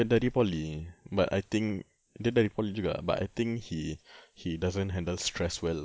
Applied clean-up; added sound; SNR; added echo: none; none; none; none.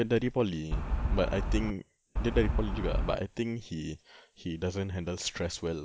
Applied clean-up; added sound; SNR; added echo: none; Wind; -3 dB; none.